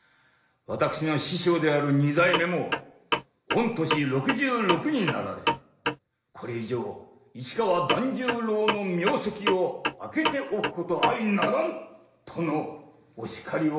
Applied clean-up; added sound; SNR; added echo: none; Clock; 4 dB; reverberation time 0.9 s.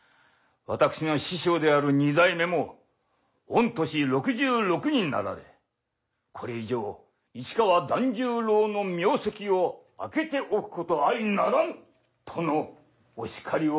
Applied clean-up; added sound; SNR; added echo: none; none; none; none.